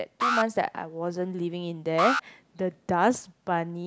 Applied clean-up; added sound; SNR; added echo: none; Alarm; 5 dB; none.